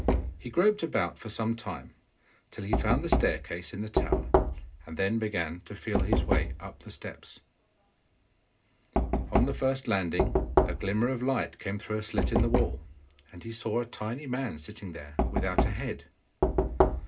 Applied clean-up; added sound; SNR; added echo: none; Knock; -2 dB; reverberation time 0.2 s.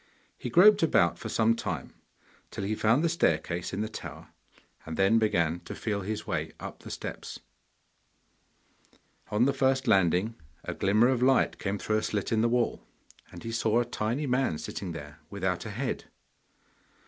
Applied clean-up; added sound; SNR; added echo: none; none; none; none.